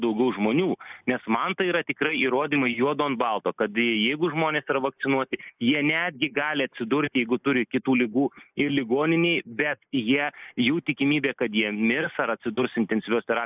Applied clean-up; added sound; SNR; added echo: neural mask model Resemble Enhance denoiser.